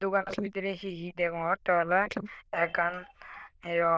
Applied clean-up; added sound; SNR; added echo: neural diffusion model UNIVERSE++.